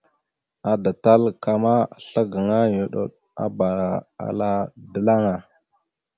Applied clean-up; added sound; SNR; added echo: none; none; none; none.